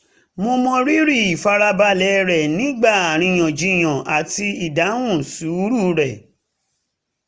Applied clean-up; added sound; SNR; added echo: none; none; none; none.